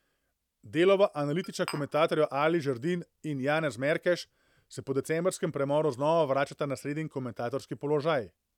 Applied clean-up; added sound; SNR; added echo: none; Glass; 16 dB; none.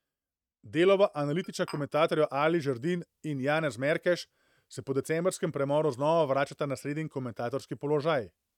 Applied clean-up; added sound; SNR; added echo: neural mask model RNNoise.